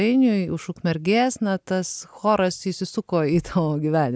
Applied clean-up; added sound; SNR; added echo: none; none; none; none.